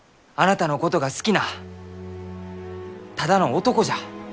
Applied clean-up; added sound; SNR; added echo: none; none; none; none.